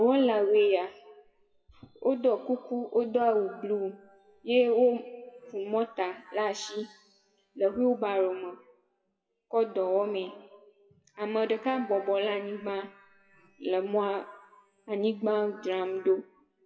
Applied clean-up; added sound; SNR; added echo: classical method WPE with log-MMSE.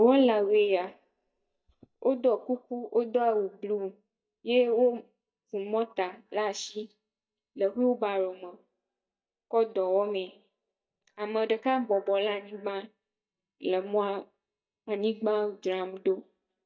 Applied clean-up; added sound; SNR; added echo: neural mask model DeepFilterNet 3.